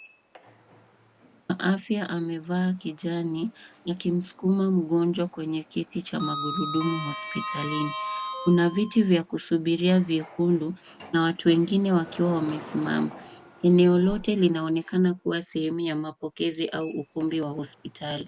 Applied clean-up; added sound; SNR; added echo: none; Sliding door + Whoosh, swoosh, swish; 14 dB; none.